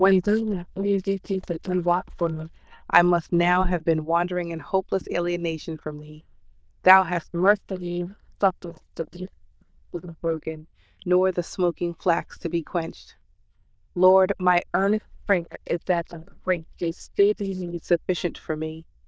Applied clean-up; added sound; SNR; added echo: neural diffusion model UNIVERSE++.